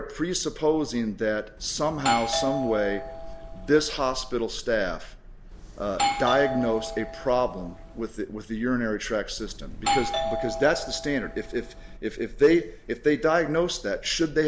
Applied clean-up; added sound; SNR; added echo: none; Doorbell; 5 dB; none.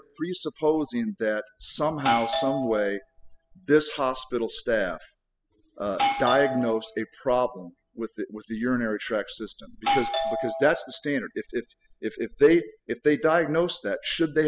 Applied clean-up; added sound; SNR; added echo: classical method spectral subtraction.